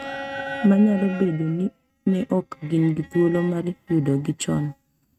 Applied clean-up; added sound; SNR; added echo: neural mask model RNNoise.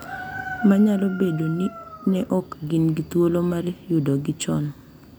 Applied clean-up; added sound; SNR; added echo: none; none; none; none.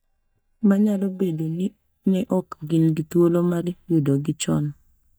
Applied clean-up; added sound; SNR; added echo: neural mask model DeepFilterNet 3.